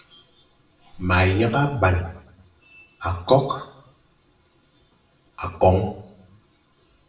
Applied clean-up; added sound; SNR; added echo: none; none; none; reverberation time 0.7 s.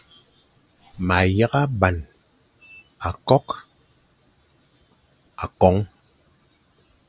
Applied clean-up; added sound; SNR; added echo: none; none; none; none.